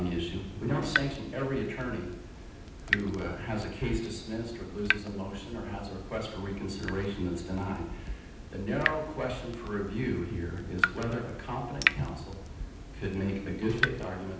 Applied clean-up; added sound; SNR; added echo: none; Drip / Water tap, faucet; 2 dB; reverberation time 0.9 s.